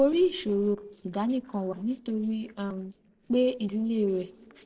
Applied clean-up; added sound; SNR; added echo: neural separator model SepFormer DNS4.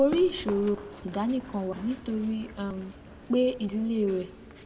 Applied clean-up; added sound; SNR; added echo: none; Run; 15 dB; reverberation time 1.1 s.